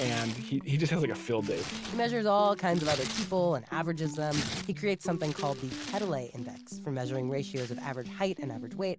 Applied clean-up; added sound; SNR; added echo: none; Tearing; 12 dB; none.